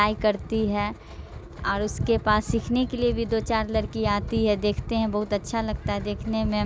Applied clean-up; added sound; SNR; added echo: none; none; none; none.